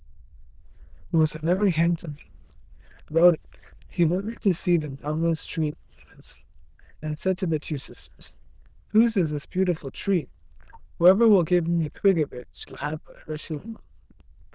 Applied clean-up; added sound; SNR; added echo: neural diffusion model UNIVERSE++.